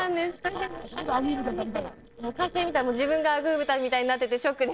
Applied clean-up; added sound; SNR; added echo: neural separator model SepFormer DNS4.